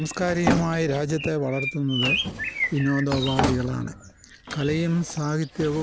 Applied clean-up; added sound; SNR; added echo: none; Bird + Drawer open or close; 4 dB; none.